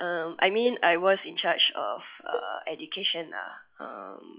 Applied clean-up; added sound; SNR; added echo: classical method log-MMSE.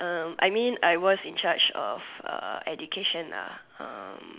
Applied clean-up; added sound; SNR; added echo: none; none; none; none.